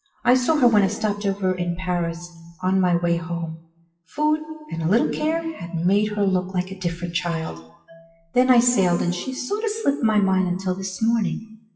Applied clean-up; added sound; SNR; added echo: classical method WPE with log-MMSE.